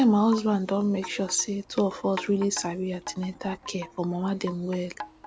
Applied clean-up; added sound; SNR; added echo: none; Wind chime; 17 dB; none.